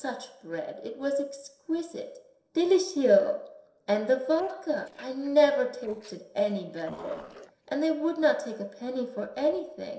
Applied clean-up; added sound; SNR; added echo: neural separator model SepFormer DNS4.